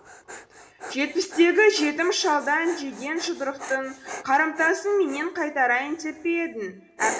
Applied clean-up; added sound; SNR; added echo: none; Dog; 15 dB; reverberation time 2.6 s.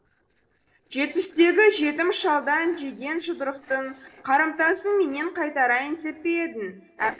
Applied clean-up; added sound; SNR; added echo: neural separator model SepFormer DNS4.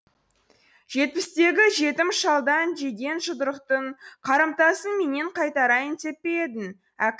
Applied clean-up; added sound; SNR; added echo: none; none; none; none.